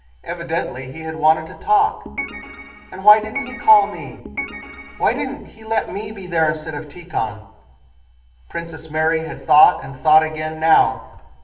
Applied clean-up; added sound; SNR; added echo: none; Organ; 12 dB; reverberation time 0.6 s.